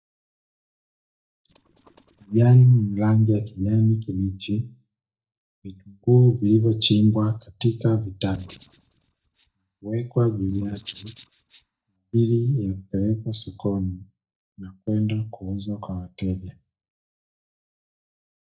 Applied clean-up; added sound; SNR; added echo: neural mask model DeepFilterNet 3.